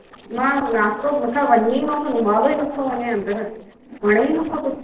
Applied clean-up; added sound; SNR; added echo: neural separator model SepFormer DNS4.